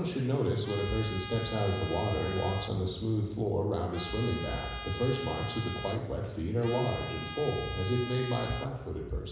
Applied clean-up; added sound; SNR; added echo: none; Trumpet; 11 dB; reverberation time 1.0 s.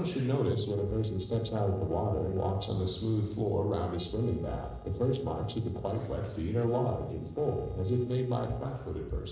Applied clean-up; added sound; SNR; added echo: neural separator model SepFormer DNS4.